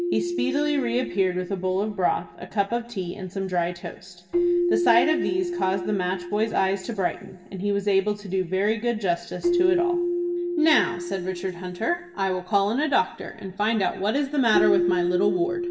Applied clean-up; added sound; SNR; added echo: none; Keyboard (musical); 4 dB; reverberation time 2.9 s.